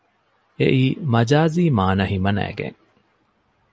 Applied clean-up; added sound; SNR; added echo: none; none; none; none.